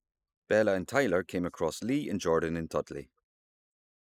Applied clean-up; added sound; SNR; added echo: neural mask model Resemble Enhance denoiser.